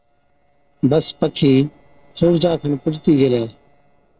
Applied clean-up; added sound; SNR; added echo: neural separator model SepFormer DNS4.